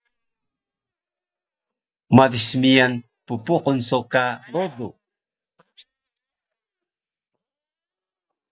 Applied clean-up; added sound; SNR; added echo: neural mask model DeepFilterNet 3.